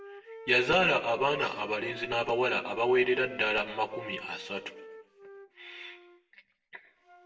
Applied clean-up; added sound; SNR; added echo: none; Wind instrument, woodwind instrument; 18 dB; reverberation time 0.8 s.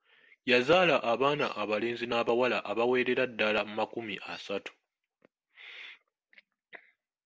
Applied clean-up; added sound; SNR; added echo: none; none; none; none.